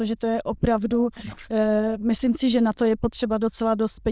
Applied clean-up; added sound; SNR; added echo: neural diffusion model UNIVERSE++.